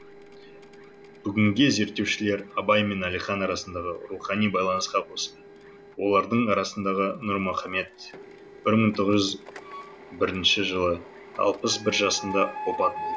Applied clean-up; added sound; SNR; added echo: none; Printer; 16 dB; none.